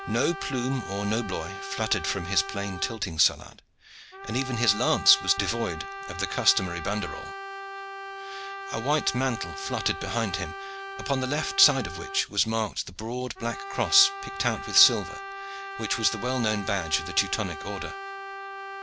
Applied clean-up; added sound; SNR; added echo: none; Brass instrument; 9 dB; none.